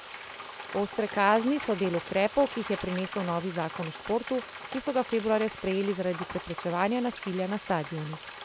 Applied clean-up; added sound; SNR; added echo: none; Frying (food); 11 dB; none.